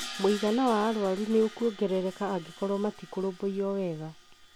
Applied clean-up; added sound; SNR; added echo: none; Crash cymbal; 16 dB; none.